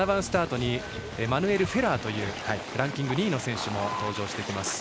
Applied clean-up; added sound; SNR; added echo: none; none; none; none.